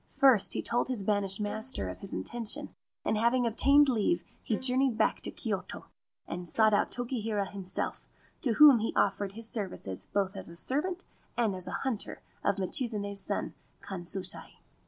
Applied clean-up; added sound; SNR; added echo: none; Bowed string instrument; 20 dB; none.